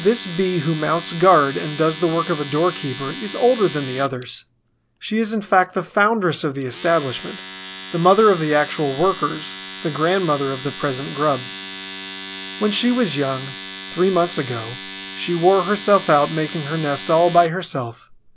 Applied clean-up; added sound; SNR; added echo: none; Domestic sounds, home sounds; 13 dB; none.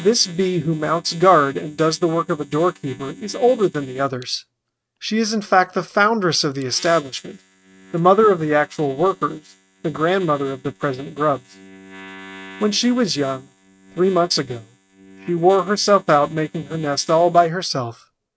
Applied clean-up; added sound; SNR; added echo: neural mask model RNNoise.